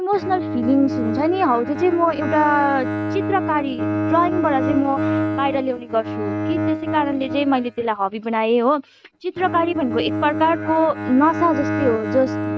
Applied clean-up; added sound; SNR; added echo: neural mask model RNNoise.